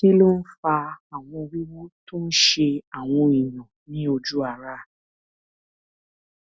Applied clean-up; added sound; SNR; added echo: none; none; none; none.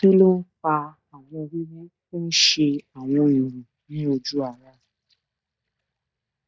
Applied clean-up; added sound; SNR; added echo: neural mask model DeepFilterNet 3.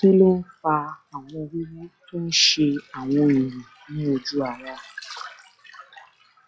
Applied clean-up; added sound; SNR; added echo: classical method log-MMSE.